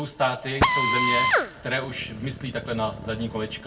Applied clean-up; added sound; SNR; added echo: none; Drill; -4 dB; reverberation time 0.2 s.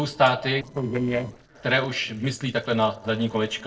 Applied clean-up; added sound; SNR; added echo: neural separator model SepFormer DNS4.